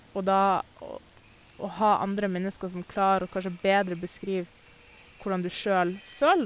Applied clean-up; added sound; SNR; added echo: none; Rain / Train; 18 dB; none.